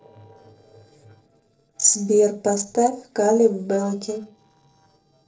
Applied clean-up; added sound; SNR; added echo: neural separator model SepFormer DNS4.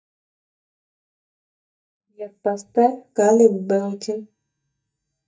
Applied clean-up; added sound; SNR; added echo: neural mask model DeepFilterNet 3.